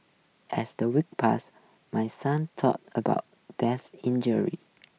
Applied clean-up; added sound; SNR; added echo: none; none; none; none.